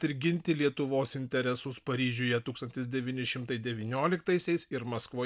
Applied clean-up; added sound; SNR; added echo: none; none; none; none.